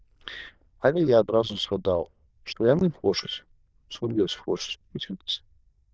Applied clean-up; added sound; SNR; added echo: neural diffusion model UNIVERSE++.